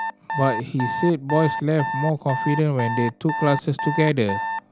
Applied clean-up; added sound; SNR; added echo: none; Alarm; 6 dB; none.